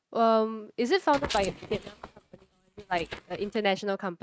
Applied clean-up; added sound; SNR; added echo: neural mask model RNNoise.